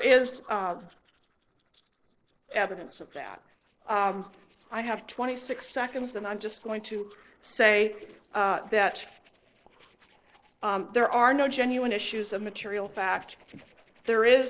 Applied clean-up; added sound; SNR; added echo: neural separator model SepFormer DNS4.